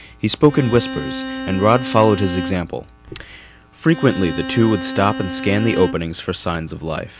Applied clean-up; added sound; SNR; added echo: none; Bowed string instrument; 9 dB; none.